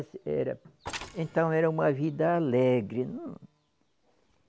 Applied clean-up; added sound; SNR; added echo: none; Mechanisms; 16 dB; none.